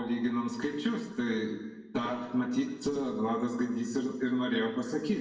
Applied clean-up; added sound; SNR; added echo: none; none; none; reverberation time 1.1 s.